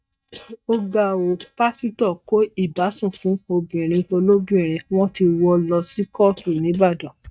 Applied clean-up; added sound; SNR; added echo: neural mask model DeepFilterNet 3.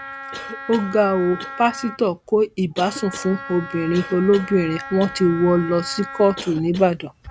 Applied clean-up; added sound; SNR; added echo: none; Cough + Wind instrument, woodwind instrument; 13 dB; none.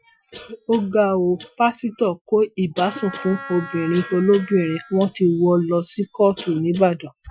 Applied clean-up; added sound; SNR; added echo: classical method Wiener filter.